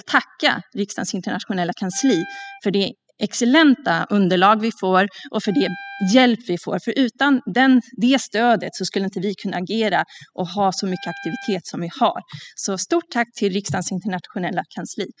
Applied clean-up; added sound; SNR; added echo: classical method spectral subtraction.